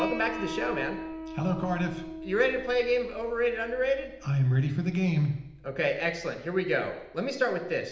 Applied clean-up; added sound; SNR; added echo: none; Piano; 12 dB; reverberation time 0.8 s.